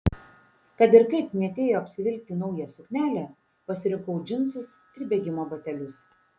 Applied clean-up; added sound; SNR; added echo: none; none; none; none.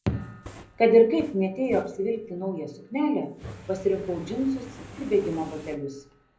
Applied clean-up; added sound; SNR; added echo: none; Fire; 19 dB; reverberation time 0.4 s.